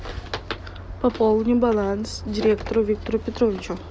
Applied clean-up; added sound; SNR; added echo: none; none; none; none.